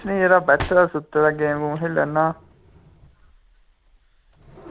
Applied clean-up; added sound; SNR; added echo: none; Drawer open or close; 17 dB; none.